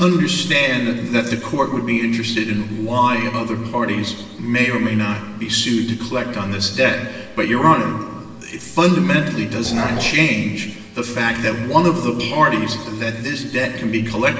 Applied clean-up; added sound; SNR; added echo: none; Growling; 9 dB; reverberation time 1.2 s.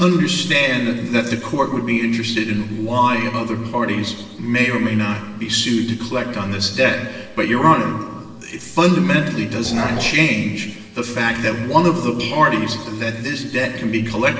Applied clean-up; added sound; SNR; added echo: neural separator model SepFormer DNS4.